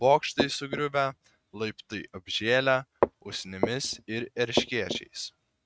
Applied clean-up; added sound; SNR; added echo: neural mask model RNNoise.